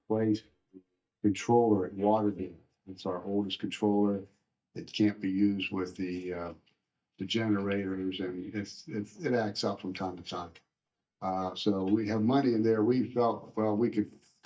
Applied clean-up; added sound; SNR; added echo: neural mask model DeepFilterNet 3.